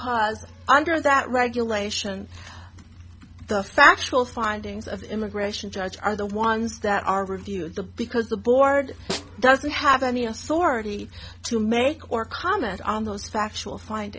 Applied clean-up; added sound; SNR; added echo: none; Snare drum; 14 dB; none.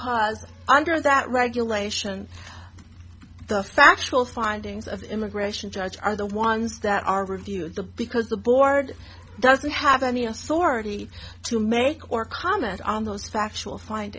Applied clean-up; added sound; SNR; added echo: none; none; none; none.